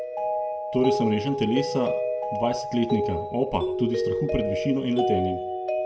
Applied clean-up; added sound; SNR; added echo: none; Mallet percussion; 1 dB; reverberation time 0.6 s.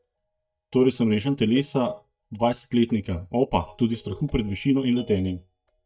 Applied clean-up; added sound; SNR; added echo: neural mask model DeepFilterNet 3.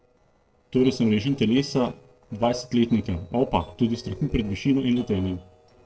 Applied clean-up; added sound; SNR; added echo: neural separator model SepFormer DNS4.